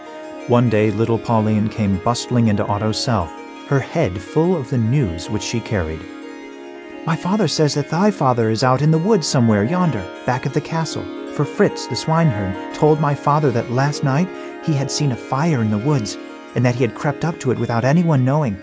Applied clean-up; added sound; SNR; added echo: none; Harp; 14 dB; none.